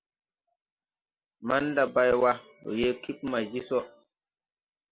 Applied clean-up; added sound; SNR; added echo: none; none; none; none.